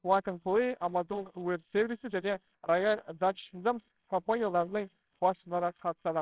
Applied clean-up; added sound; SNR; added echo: neural separator model SepFormer WHAMR!.